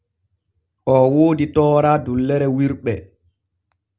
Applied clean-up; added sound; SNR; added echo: none; none; none; none.